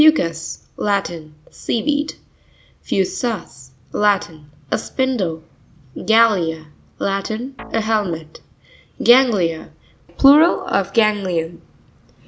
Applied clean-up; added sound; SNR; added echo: none; Guitar; 20 dB; none.